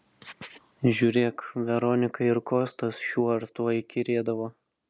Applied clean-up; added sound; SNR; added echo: none; none; none; none.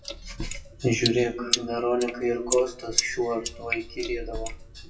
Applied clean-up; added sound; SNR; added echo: classical method WPE with log-MMSE.